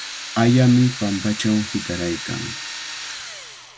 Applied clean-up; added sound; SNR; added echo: none; Drill; 11 dB; none.